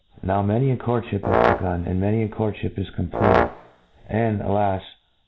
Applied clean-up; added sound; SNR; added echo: none; Brass instrument; -1 dB; none.